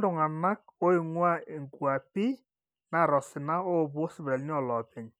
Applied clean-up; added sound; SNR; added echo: none; none; none; none.